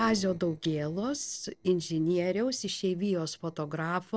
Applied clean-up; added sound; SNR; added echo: neural separator model SepFormer DNS4.